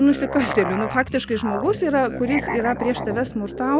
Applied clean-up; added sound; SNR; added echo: none; Musical instrument; 8 dB; none.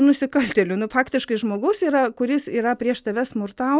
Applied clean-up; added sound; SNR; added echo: none; none; none; none.